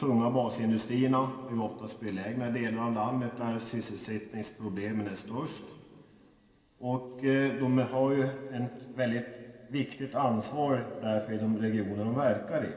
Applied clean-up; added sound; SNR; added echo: none; none; none; reverberation time 2.2 s.